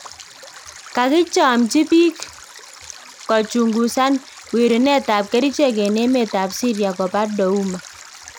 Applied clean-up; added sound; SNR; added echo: none; Stream; 20 dB; none.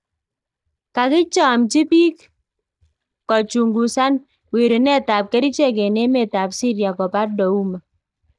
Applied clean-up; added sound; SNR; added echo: neural mask model DeepFilterNet 3.